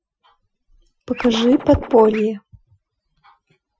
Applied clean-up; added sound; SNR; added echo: classical method Wiener filter.